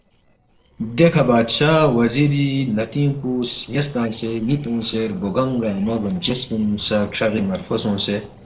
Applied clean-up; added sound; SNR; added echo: neural separator model SepFormer DNS4.